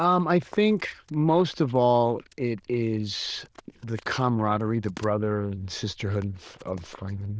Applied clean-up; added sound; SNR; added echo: neural diffusion model UNIVERSE++.